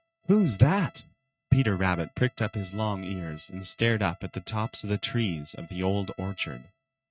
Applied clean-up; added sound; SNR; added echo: neural mask model RNNoise.